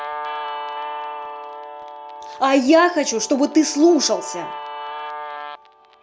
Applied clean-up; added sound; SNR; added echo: none; Guitar; 11 dB; none.